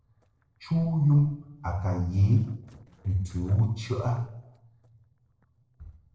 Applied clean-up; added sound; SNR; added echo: neural separator model SepFormer DNS4.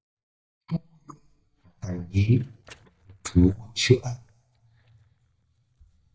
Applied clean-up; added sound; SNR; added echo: neural mask model DeepFilterNet 3.